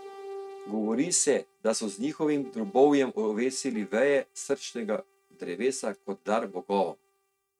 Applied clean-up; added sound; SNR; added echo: neural mask model RNNoise.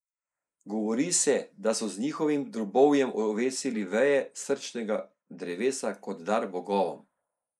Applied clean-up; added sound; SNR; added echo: neural mask model Resemble Enhance denoiser.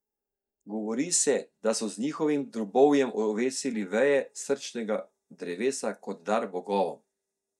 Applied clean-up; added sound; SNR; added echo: neural mask model DeepFilterNet 3.